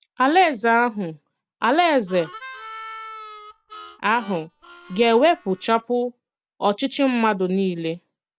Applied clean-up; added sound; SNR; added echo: none; Harmonica; 17 dB; none.